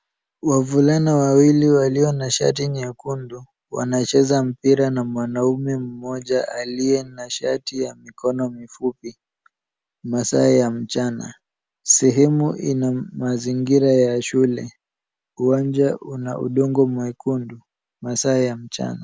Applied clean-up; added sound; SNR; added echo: none; none; none; none.